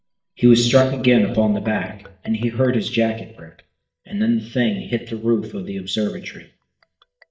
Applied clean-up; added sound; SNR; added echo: neural mask model DeepFilterNet 3.